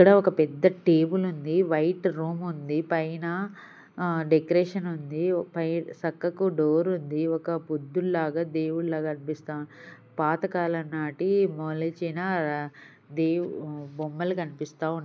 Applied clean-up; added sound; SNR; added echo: none; none; none; none.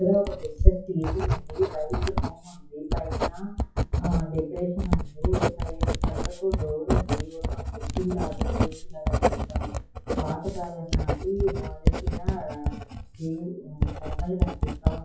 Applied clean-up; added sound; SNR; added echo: classical method WPE with log-MMSE.